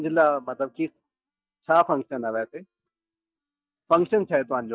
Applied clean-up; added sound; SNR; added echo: neural mask model DeepFilterNet 3.